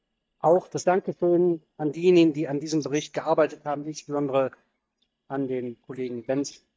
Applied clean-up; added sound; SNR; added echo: neural mask model DeepFilterNet 3.